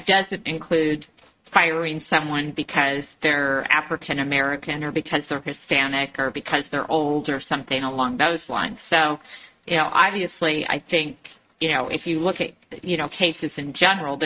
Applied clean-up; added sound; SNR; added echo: neural mask model RNNoise.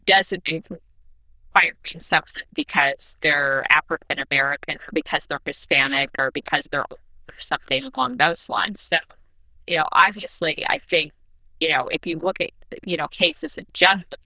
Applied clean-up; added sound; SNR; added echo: neural diffusion model UNIVERSE++.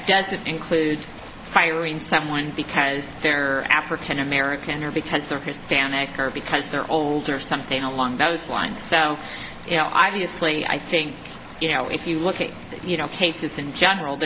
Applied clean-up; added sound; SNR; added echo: none; Stream; 19 dB; none.